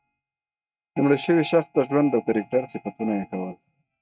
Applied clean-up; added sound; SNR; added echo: neural mask model RNNoise.